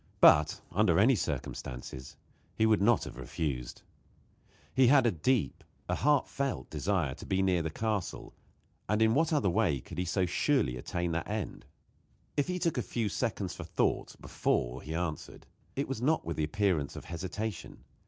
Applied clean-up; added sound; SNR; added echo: none; none; none; none.